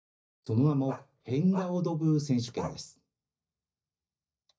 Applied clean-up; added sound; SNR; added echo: neural mask model DeepFilterNet 3.